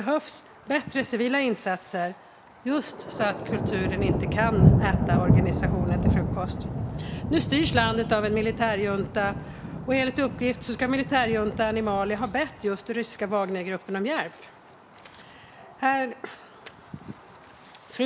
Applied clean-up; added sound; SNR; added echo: none; Thunder; 1 dB; none.